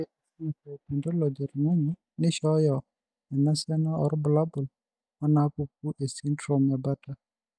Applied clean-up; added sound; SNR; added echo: neural mask model DeepFilterNet 3.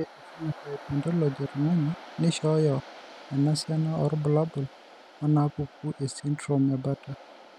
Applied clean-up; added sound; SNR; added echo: none; Waves, surf; 19 dB; none.